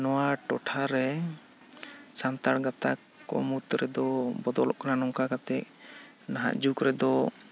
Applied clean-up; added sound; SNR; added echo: none; none; none; none.